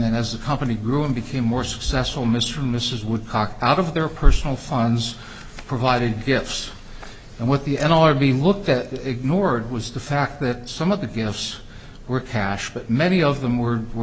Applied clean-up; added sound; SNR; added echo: none; none; none; none.